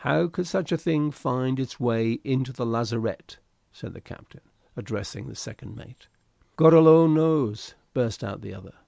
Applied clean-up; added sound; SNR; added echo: none; none; none; none.